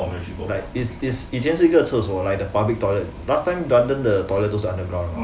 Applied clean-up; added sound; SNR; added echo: none; Bus; 18 dB; none.